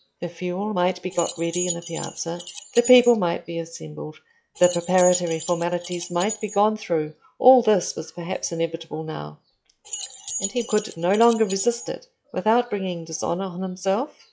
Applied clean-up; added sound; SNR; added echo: classical method log-MMSE.